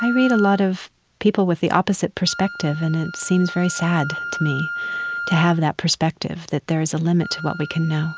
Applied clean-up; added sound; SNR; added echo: none; Wind instrument, woodwind instrument; 11 dB; none.